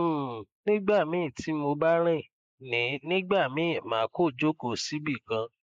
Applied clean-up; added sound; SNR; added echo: neural mask model Resemble Enhance denoiser.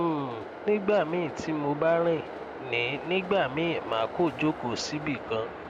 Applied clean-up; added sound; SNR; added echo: none; Train; 10 dB; none.